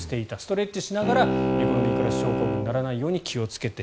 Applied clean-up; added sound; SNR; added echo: none; Bowed string instrument; 0 dB; none.